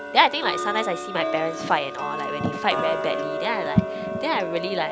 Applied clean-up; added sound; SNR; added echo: none; Tick-tock; 4 dB; none.